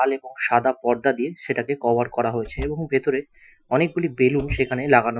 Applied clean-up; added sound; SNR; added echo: classical method Wiener filter.